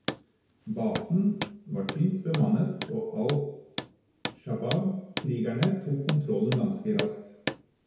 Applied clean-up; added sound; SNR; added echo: none; Hammer; 9 dB; reverberation time 1.0 s.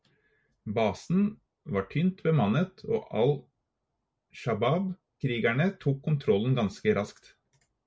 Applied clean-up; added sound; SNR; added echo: none; none; none; none.